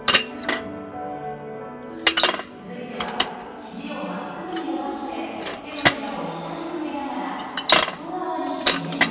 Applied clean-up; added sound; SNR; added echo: none; Bicycle; -3 dB; reverberation time 2.2 s.